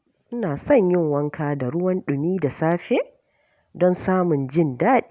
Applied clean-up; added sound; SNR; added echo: none; none; none; none.